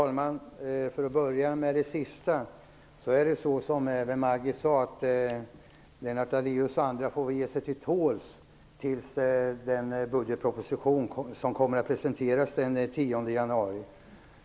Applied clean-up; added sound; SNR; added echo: none; none; none; none.